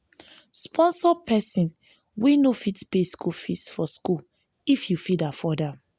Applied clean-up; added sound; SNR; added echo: none; none; none; none.